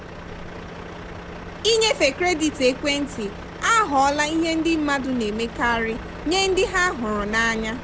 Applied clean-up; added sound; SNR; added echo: none; Truck; 12 dB; none.